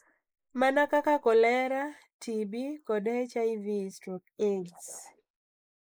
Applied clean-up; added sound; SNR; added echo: neural mask model Resemble Enhance denoiser.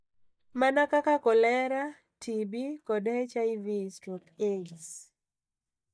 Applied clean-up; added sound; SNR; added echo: neural mask model DeepFilterNet 3.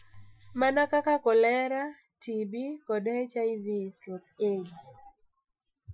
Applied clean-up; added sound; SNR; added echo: classical method Wiener filter.